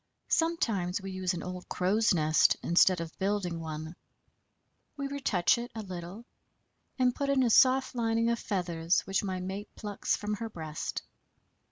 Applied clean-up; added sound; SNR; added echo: none; none; none; none.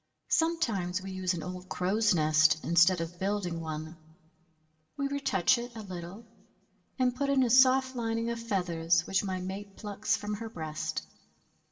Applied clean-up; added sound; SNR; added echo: none; none; none; reverberation time 0.6 s.